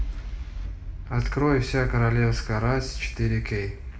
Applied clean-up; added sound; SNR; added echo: none; none; none; reverberation time 0.9 s.